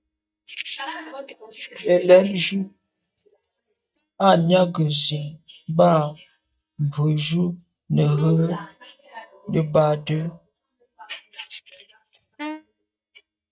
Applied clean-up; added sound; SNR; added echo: neural mask model DeepFilterNet 3.